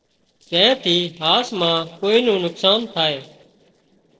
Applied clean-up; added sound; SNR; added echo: neural separator model SepFormer DNS4.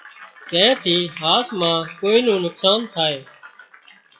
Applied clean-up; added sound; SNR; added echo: classical method WPE with log-MMSE.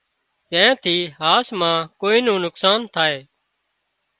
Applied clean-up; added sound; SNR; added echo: none; none; none; none.